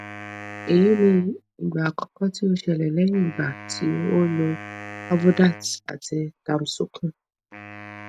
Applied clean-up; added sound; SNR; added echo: none; Wind instrument, woodwind instrument; 16 dB; none.